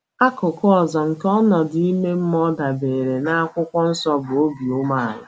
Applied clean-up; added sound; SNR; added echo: none; none; none; none.